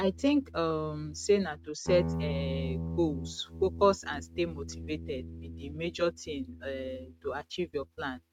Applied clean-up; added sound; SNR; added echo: neural mask model RNNoise.